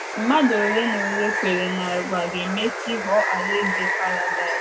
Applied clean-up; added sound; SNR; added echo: none; Water; 2 dB; reverberation time 0.4 s.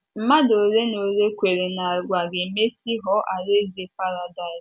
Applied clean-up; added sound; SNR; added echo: none; none; none; none.